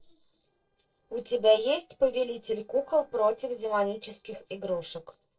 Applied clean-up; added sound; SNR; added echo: neural separator model SepFormer DNS4.